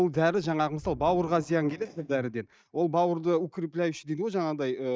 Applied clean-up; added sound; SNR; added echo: neural mask model DeepFilterNet 3.